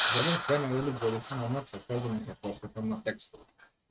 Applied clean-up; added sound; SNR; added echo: neural mask model RNNoise.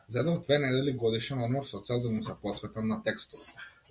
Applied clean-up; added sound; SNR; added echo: none; none; none; none.